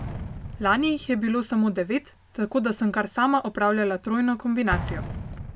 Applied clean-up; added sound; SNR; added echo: none; Explosion; 12 dB; none.